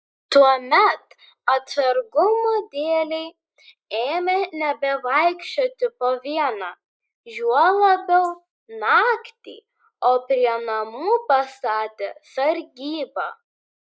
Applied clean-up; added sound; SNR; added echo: neural mask model Resemble Enhance denoiser.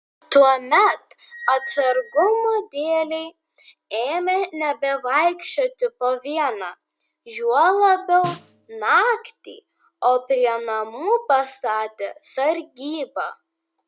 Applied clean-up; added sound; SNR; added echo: none; Snare drum; 17 dB; none.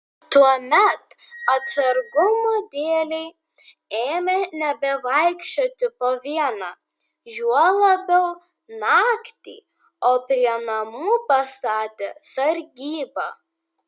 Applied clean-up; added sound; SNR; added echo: none; none; none; none.